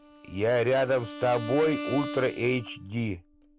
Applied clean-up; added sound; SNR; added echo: none; Bowed string instrument; 11 dB; none.